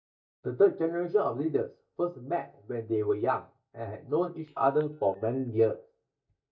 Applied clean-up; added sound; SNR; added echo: neural mask model DeepFilterNet 3.